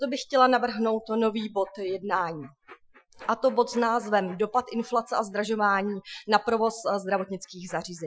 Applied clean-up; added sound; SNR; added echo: classical method Wiener filter.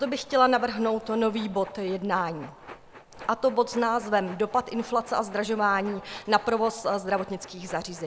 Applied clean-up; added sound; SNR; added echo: none; Train; 20 dB; none.